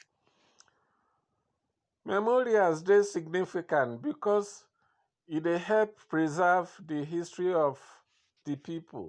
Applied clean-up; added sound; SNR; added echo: none; none; none; none.